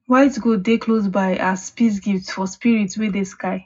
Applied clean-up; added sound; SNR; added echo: none; none; none; reverberation time 0.3 s.